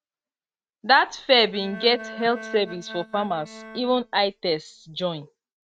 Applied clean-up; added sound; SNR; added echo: neural mask model RNNoise.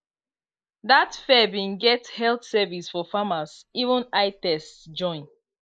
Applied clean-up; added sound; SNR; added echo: neural mask model Resemble Enhance denoiser.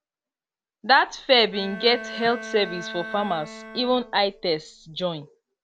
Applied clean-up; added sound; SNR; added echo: none; Bowed string instrument; 14 dB; none.